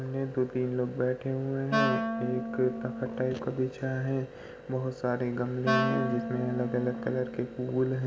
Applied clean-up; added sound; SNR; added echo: none; Wind instrument, woodwind instrument; 3 dB; none.